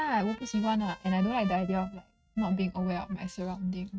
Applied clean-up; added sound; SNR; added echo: neural mask model RNNoise.